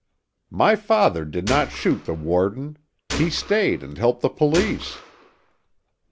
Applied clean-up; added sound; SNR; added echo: none; Gunshot, gunfire; 11 dB; none.